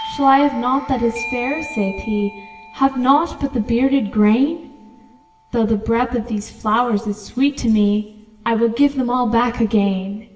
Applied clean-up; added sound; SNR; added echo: none; Doorbell; 17 dB; reverberation time 1.4 s.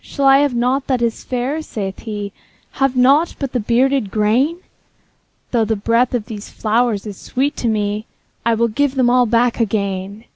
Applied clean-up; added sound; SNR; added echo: none; none; none; none.